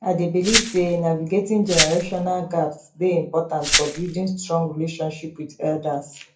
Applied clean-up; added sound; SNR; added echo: none; Glass; 2 dB; reverberation time 0.3 s.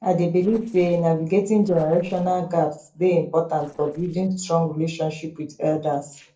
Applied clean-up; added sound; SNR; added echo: neural separator model SepFormer DNS4.